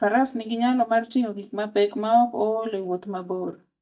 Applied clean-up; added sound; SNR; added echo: neural mask model DeepFilterNet 3.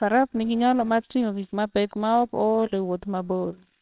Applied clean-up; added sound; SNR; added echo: neural separator model SepFormer WHAMR!.